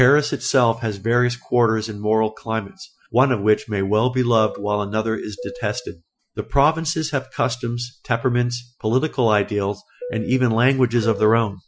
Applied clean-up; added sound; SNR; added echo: classical method Wiener filter.